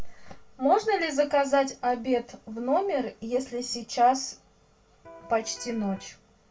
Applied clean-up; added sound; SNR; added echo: none; Electric guitar; 20 dB; reverberation time 0.2 s.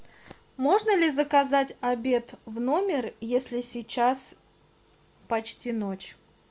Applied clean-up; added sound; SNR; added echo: none; none; none; none.